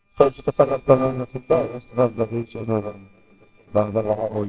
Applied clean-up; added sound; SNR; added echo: neural separator model SepFormer WHAMR!.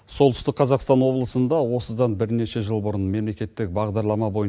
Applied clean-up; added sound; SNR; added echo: none; none; none; none.